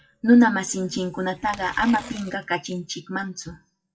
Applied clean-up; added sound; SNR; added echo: classical method WPE with log-MMSE.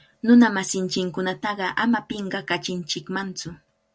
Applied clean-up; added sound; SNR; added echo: none; none; none; none.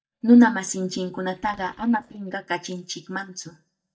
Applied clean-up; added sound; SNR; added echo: neural mask model DeepFilterNet 3.